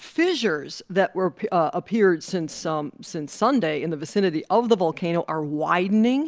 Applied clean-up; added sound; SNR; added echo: none; none; none; none.